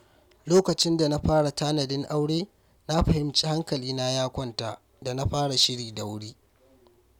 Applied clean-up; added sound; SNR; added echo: none; none; none; none.